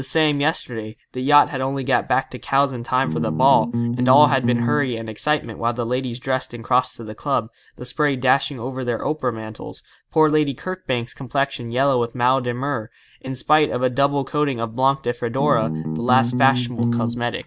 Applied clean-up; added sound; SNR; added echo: none; Bass guitar; 1 dB; none.